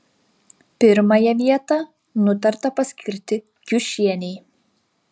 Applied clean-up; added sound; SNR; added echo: none; none; none; none.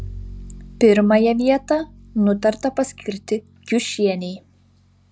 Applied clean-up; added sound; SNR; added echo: none; Bowed string instrument; 20 dB; none.